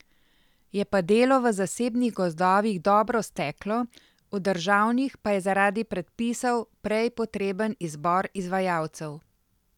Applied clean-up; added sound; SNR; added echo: none; none; none; none.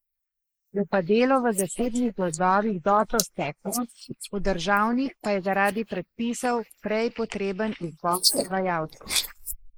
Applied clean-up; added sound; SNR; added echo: neural mask model Resemble Enhance denoiser.